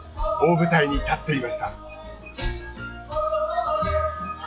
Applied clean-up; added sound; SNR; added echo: classical method log-MMSE.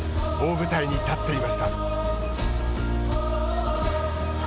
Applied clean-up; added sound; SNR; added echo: none; Writing; 18 dB; none.